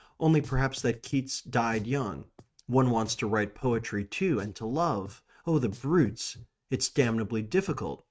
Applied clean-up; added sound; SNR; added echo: neural mask model RNNoise.